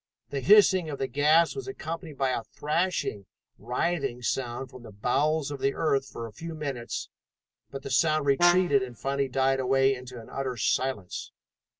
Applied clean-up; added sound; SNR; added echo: none; Brass instrument; 5 dB; none.